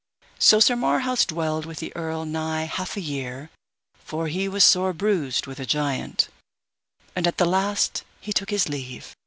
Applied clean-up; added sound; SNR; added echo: none; none; none; none.